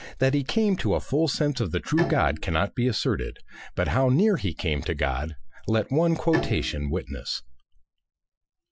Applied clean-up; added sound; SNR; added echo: classical method Wiener filter.